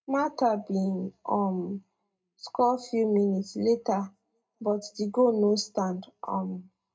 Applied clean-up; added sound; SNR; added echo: none; none; none; reverberation time 0.2 s.